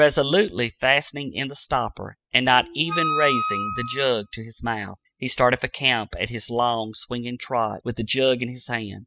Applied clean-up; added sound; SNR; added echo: classical method spectral subtraction.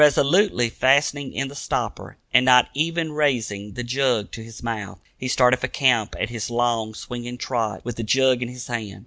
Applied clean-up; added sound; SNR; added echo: none; none; none; none.